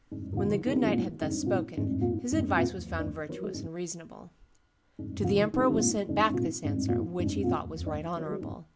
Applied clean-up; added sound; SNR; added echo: none; Organ; -2 dB; none.